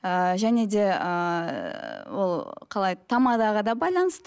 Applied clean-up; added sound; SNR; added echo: none; none; none; none.